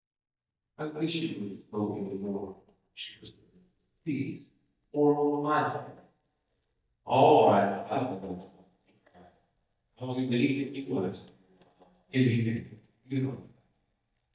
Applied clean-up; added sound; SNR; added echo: neural mask model DeepFilterNet 3.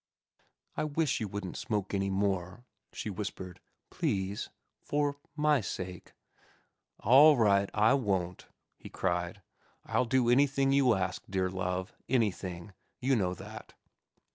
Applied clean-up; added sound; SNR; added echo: none; none; none; none.